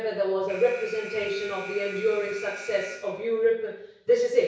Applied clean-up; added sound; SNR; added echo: none; Alarm; 15 dB; reverberation time 0.6 s.